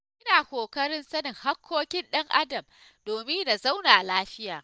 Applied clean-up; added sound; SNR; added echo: none; none; none; none.